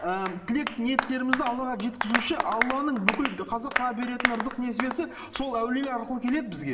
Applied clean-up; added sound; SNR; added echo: none; Applause; 4 dB; reverberation time 2.0 s.